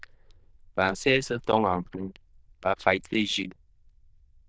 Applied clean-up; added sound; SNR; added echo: neural diffusion model UNIVERSE++.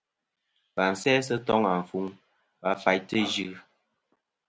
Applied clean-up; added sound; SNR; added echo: none; none; none; none.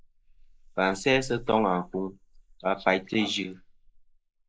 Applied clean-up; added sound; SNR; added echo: neural mask model Resemble Enhance denoiser.